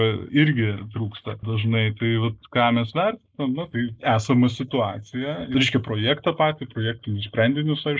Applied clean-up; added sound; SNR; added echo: neural mask model Resemble Enhance denoiser.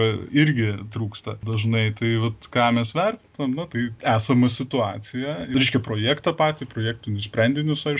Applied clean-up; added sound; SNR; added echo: none; none; none; none.